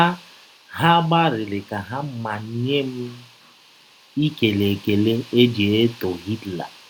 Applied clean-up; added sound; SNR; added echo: none; none; none; none.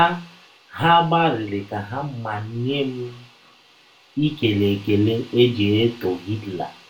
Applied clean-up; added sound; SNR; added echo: none; none; none; reverberation time 0.3 s.